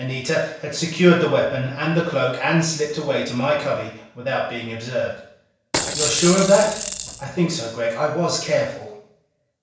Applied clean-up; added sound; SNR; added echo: none; Rattle / Rattle (instrument); 3 dB; reverberation time 0.7 s.